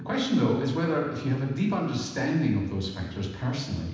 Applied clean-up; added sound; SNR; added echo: none; none; none; reverberation time 1.1 s.